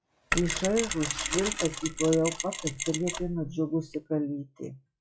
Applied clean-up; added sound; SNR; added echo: classical method log-MMSE.